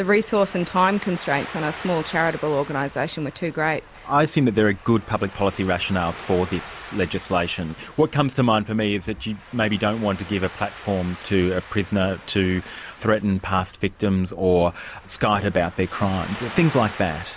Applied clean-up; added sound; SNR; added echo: none; Ocean; 17 dB; none.